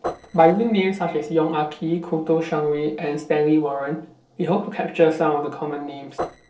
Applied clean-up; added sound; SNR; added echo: neural separator model SepFormer DNS4.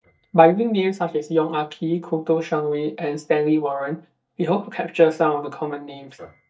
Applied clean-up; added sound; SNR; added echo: neural mask model DeepFilterNet 3.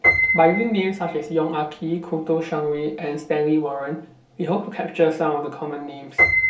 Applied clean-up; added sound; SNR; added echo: none; Piano; 3 dB; reverberation time 0.2 s.